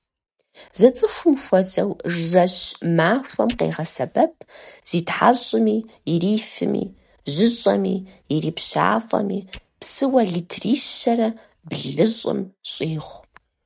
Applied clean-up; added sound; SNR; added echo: neural mask model RNNoise.